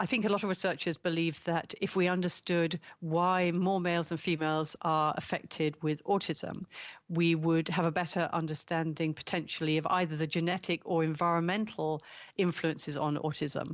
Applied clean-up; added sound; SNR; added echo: none; none; none; none.